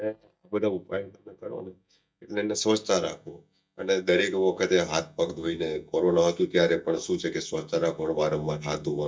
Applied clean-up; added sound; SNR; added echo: neural mask model DeepFilterNet 3.